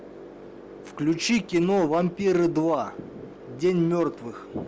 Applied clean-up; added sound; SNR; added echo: none; none; none; none.